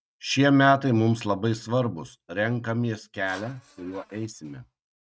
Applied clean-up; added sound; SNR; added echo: neural mask model RNNoise.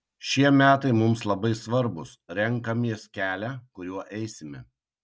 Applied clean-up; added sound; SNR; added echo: none; none; none; none.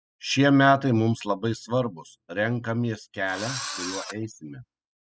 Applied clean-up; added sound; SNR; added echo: classical method spectral subtraction.